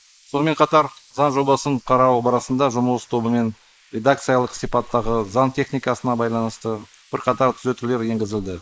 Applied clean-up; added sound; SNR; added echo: neural mask model Resemble Enhance denoiser.